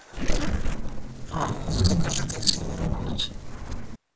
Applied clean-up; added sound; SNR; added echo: neural separator model SepFormer DNS4.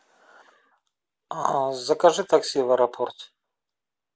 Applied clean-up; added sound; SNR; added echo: none; none; none; none.